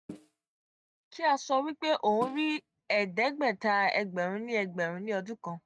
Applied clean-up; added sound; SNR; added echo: neural mask model RNNoise.